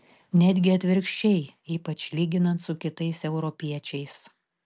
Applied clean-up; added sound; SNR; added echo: none; none; none; none.